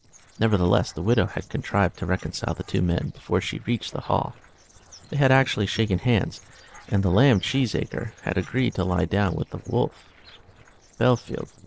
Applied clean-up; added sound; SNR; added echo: neural separator model SepFormer DNS4.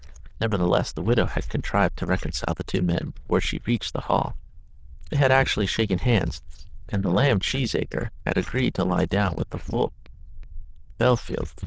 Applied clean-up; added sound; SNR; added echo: neural diffusion model UNIVERSE++.